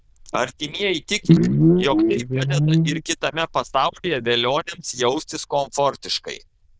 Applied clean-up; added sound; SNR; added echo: neural diffusion model UNIVERSE++.